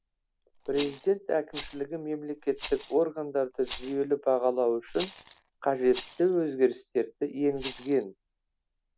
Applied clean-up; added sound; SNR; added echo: none; Rattle; 8 dB; none.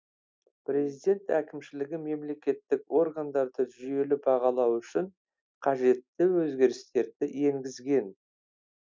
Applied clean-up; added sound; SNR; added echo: none; none; none; none.